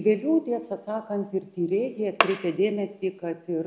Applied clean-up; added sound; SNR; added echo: none; none; none; none.